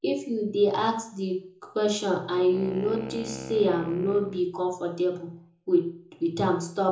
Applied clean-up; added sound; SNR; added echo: none; Wind instrument, woodwind instrument; 14 dB; reverberation time 0.6 s.